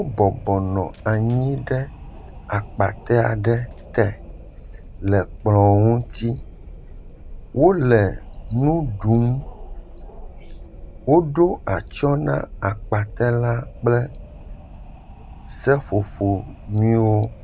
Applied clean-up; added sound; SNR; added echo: none; Wind; 15 dB; none.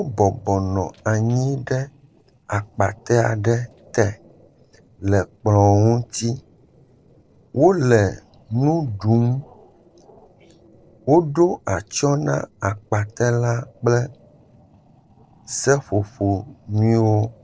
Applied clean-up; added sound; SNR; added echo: neural separator model SepFormer DNS4.